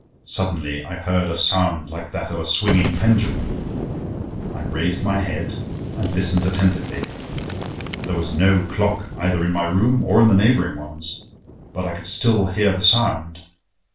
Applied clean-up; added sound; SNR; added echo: none; Boom; 9 dB; reverberation time 0.3 s.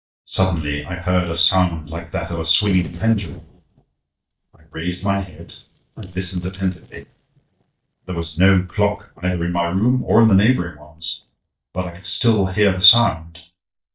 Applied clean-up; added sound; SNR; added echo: neural mask model DeepFilterNet 3.